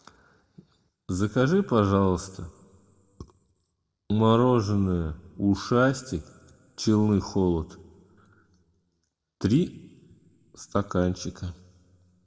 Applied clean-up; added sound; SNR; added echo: none; none; none; reverberation time 1.1 s.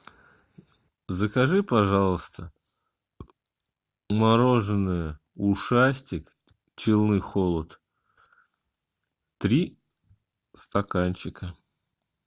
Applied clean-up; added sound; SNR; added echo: none; none; none; none.